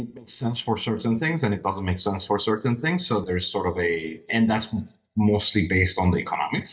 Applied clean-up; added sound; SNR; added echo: neural mask model DeepFilterNet 3.